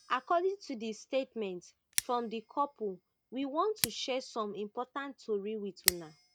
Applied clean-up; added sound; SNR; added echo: none; Scissors; 6 dB; none.